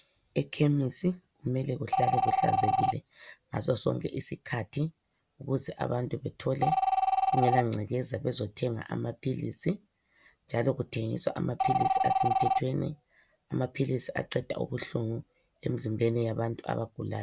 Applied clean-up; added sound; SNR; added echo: none; Telephone; 0 dB; none.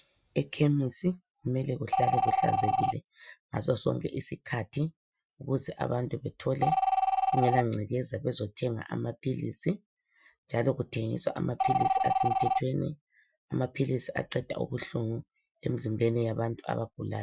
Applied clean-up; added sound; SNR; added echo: classical method Wiener filter.